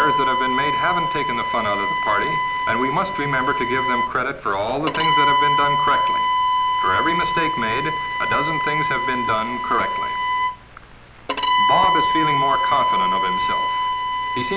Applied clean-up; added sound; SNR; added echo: none; Bowed string instrument; -4 dB; none.